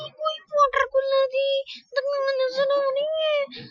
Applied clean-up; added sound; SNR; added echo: classical method Wiener filter.